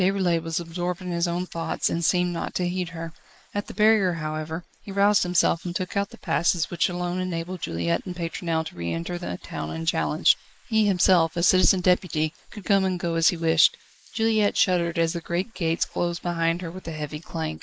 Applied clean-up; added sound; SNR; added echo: neural mask model Resemble Enhance denoiser.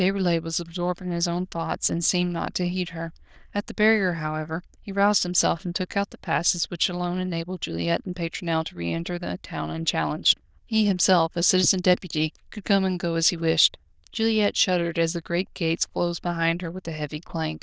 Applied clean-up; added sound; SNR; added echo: neural diffusion model UNIVERSE++.